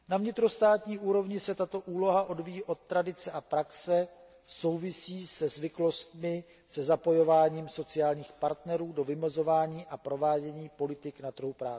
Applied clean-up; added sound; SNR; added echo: none; none; none; none.